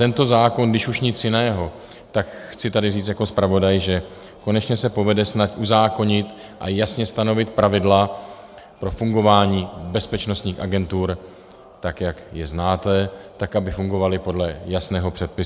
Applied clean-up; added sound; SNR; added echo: none; none; none; none.